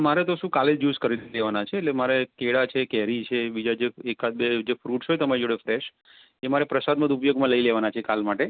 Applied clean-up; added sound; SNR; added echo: none; none; none; none.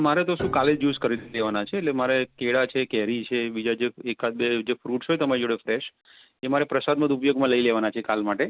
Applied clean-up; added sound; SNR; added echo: none; Piano; 16 dB; none.